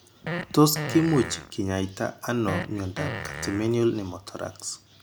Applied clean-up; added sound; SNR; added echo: none; Fart; 9 dB; none.